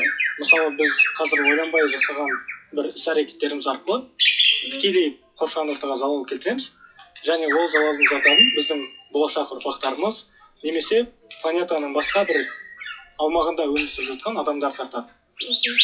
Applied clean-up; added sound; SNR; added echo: classical method WPE with log-MMSE.